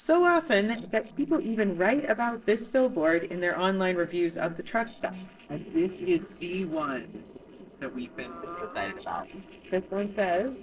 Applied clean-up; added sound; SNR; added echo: neural separator model SepFormer DNS4.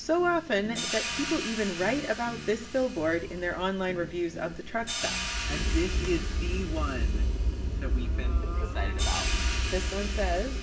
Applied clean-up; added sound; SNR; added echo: none; Hi-hat; 10 dB; reverberation time 0.6 s.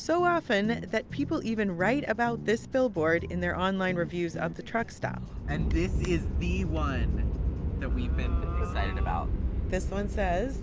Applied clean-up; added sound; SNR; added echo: none; none; none; none.